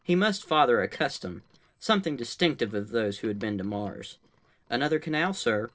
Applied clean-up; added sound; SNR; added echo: neural separator model SepFormer DNS4.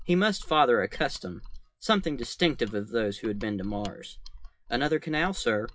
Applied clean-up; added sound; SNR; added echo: classical method WPE with log-MMSE.